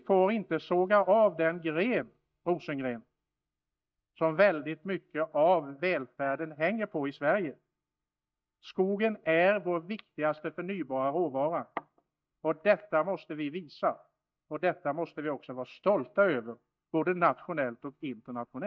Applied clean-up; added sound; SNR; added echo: neural mask model DeepFilterNet 3.